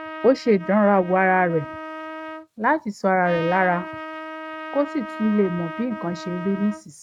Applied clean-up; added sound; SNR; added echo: neural mask model RNNoise.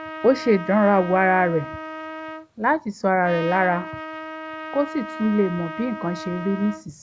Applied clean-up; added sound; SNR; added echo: none; Trumpet; 12 dB; none.